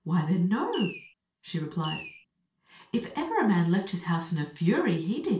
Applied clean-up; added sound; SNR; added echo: none; Fireworks; 12 dB; reverberation time 0.3 s.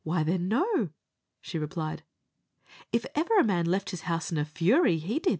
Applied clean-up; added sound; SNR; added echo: none; none; none; none.